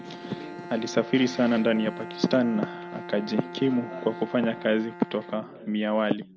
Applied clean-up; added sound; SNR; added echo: none; Bowed string instrument; 14 dB; none.